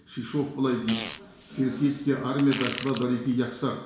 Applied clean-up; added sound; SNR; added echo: none; Fart; 13 dB; reverberation time 0.7 s.